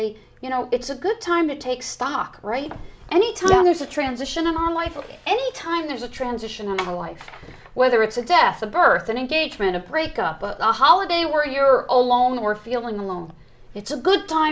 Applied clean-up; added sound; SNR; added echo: none; none; none; none.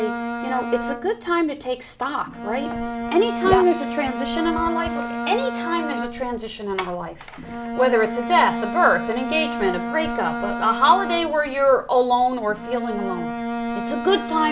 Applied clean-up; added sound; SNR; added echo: none; Bowed string instrument; 6 dB; none.